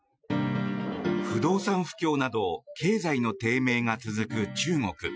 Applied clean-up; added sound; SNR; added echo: classical method Wiener filter.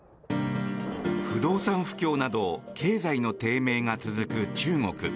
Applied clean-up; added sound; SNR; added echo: none; Thunder; 19 dB; none.